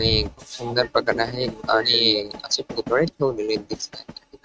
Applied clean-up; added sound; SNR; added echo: neural mask model RNNoise.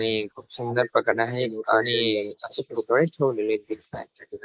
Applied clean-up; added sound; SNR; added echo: neural mask model Resemble Enhance denoiser.